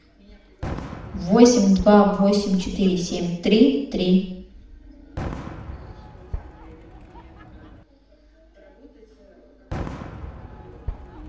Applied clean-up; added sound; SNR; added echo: none; Fireworks; 14 dB; reverberation time 0.7 s.